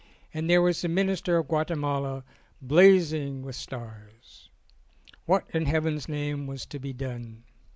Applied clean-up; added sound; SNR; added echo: none; none; none; none.